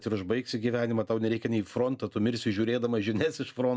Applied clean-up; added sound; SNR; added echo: none; none; none; none.